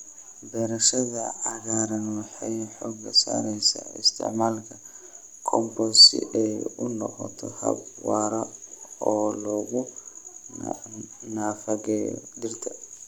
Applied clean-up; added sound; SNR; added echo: none; none; none; none.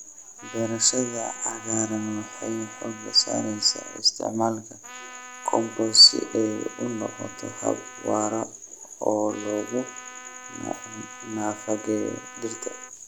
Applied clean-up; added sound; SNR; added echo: none; Trumpet; 18 dB; none.